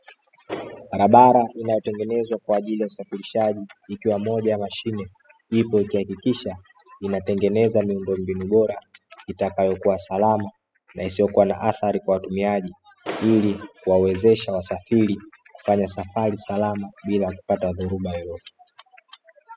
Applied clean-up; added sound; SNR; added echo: classical method spectral subtraction.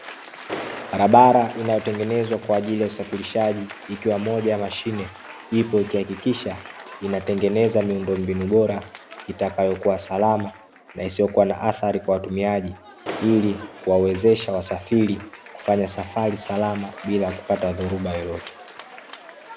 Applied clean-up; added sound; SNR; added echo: none; Applause / Cheering + Clapping; 17 dB; none.